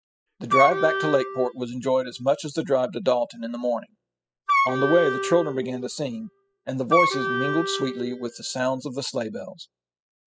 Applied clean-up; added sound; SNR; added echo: classical method spectral subtraction.